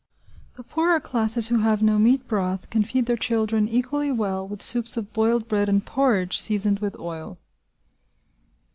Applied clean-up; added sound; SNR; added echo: none; none; none; none.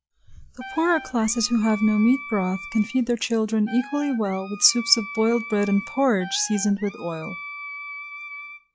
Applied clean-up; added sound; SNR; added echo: classical method log-MMSE.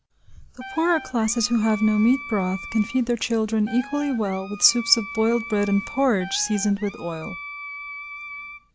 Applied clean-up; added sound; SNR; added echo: none; Wind instrument, woodwind instrument; 13 dB; none.